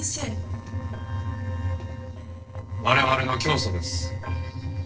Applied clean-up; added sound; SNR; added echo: neural separator model SepFormer DNS4.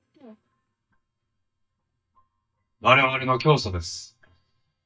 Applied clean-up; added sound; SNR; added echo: neural mask model DeepFilterNet 3.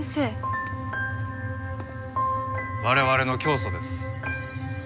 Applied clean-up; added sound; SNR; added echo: none; none; none; none.